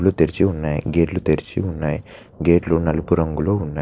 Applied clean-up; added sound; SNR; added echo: neural separator model SepFormer DNS4.